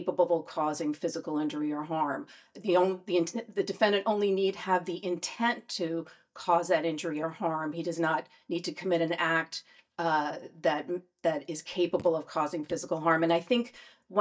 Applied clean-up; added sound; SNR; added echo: neural mask model DeepFilterNet 3.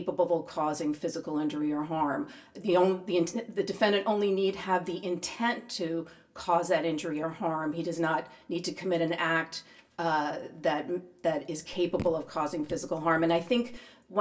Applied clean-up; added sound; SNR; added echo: none; Raindrop / Drip; 15 dB; reverberation time 0.2 s.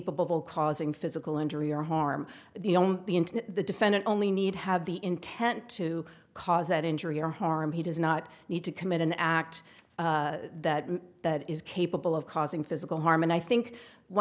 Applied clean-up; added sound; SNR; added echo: none; none; none; none.